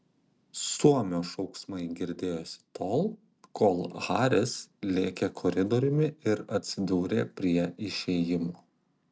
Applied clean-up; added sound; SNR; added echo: none; none; none; none.